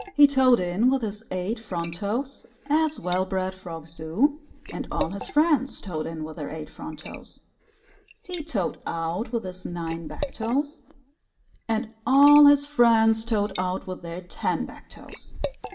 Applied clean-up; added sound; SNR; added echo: none; Liquid; 14 dB; reverberation time 0.5 s.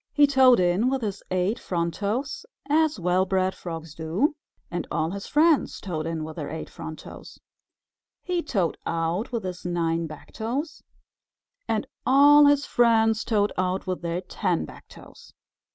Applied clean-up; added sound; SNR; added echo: none; none; none; none.